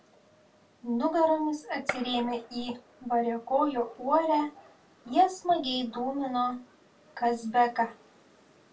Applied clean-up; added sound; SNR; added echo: none; Gunshot, gunfire; 18 dB; reverberation time 0.2 s.